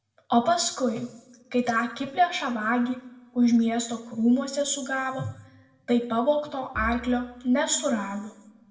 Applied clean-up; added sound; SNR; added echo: none; Bowed string instrument; 15 dB; reverberation time 0.8 s.